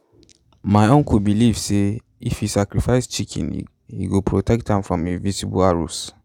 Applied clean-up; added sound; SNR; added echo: none; none; none; none.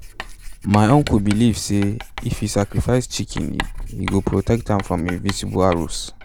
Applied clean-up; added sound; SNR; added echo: none; Writing; 12 dB; none.